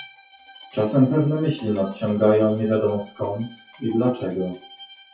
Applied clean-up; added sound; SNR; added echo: classical method WPE with log-MMSE.